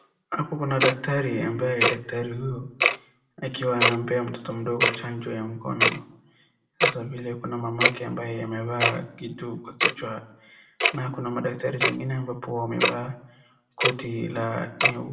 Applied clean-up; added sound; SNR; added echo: none; Tick-tock; 0 dB; reverberation time 0.6 s.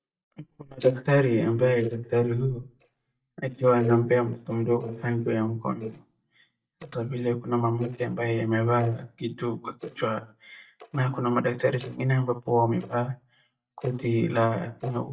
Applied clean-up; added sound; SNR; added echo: neural mask model DeepFilterNet 3.